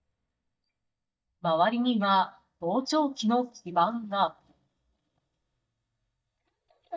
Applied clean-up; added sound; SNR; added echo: neural mask model DeepFilterNet 3.